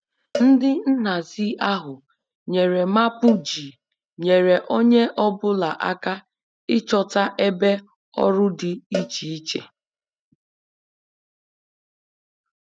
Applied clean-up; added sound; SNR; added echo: neural mask model RNNoise.